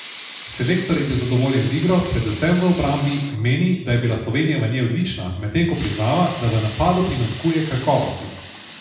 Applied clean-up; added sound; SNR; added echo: none; Sink (filling or washing) / Water tap, faucet / Liquid; 10 dB; reverberation time 0.8 s.